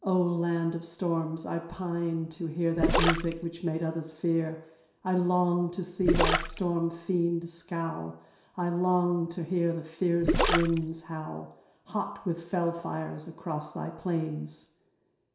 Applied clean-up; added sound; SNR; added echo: none; Gurgling; -1 dB; reverberation time 0.7 s.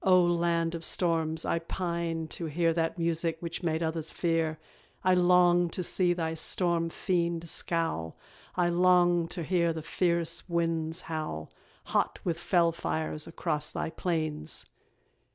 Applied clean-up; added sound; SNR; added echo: none; none; none; none.